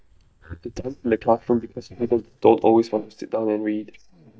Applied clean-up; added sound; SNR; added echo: neural mask model DeepFilterNet 3.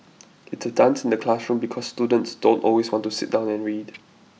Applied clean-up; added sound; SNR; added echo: none; none; none; none.